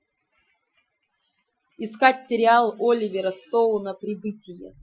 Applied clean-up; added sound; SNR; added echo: classical method Wiener filter.